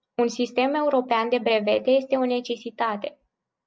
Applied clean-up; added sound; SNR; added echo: none; none; none; none.